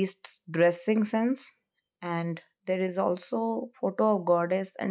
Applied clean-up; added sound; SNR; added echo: none; none; none; none.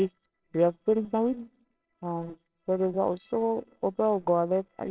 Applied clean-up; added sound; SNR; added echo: neural separator model SepFormer WHAMR!.